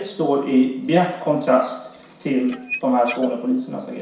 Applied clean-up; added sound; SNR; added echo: none; Squeak / Dishes, pots, and pans; 15 dB; reverberation time 0.6 s.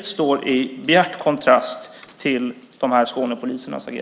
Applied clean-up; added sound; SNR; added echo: none; none; none; none.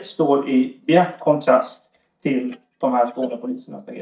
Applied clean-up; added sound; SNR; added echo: neural mask model DeepFilterNet 3.